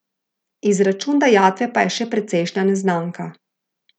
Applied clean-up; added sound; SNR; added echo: none; none; none; none.